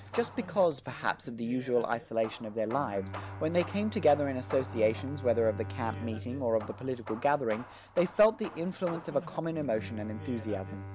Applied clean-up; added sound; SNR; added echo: none; Hammer / Wood + Bowed string instrument; 11 dB; none.